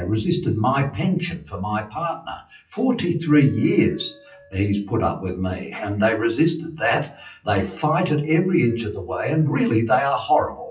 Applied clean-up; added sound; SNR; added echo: classical method WPE with log-MMSE.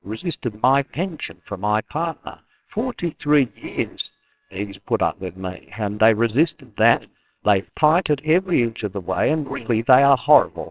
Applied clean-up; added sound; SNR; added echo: neural separator model SepFormer WHAMR!.